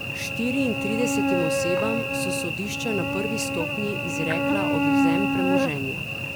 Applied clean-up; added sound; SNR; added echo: none; Cricket / Buzz; -4 dB; none.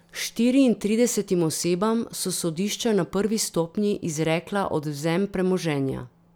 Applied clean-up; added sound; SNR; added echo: none; none; none; none.